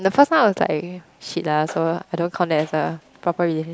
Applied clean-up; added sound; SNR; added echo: none; none; none; none.